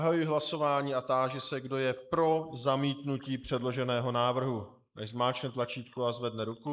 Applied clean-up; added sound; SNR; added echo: neural mask model Resemble Enhance denoiser.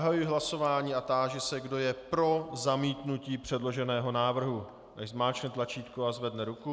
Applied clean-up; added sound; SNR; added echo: none; none; none; none.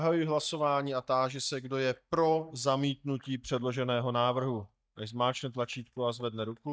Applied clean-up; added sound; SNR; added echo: neural mask model DeepFilterNet 3.